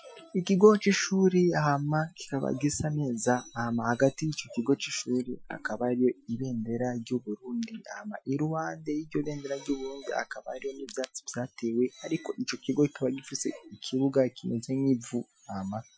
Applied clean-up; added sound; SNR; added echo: classical method Wiener filter.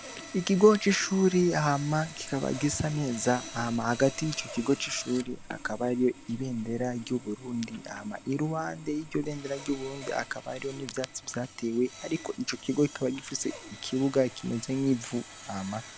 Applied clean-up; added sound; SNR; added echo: none; Sawing; 15 dB; none.